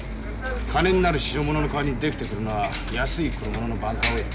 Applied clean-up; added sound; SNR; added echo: none; Bus; 3 dB; none.